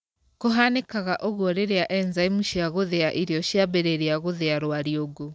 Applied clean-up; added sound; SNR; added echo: none; none; none; none.